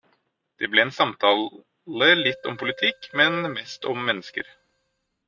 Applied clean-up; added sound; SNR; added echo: neural mask model RNNoise.